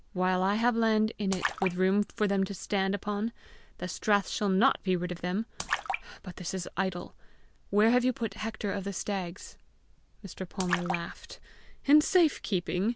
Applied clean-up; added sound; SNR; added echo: none; Splash, splatter; 10 dB; none.